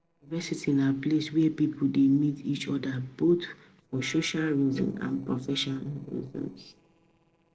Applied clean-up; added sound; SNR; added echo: neural separator model SepFormer DNS4.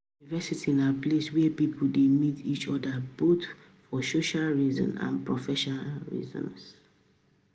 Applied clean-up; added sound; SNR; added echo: none; none; none; none.